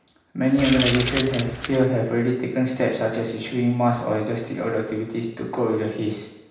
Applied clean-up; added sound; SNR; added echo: none; Keys jangling; 0 dB; reverberation time 0.9 s.